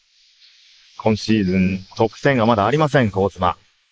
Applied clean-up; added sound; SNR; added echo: neural mask model Resemble Enhance denoiser.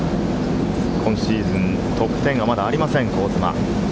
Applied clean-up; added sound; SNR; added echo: none; none; none; none.